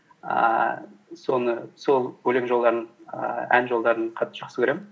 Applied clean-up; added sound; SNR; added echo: none; none; none; none.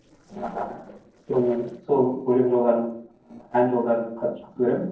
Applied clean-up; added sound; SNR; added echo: neural separator model SepFormer DNS4.